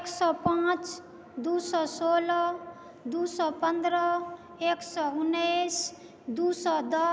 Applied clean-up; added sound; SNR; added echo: none; none; none; none.